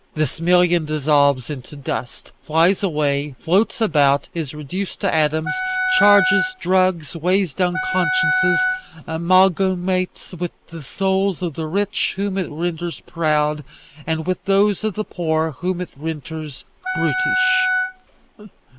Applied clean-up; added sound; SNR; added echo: none; Wind instrument, woodwind instrument; 2 dB; none.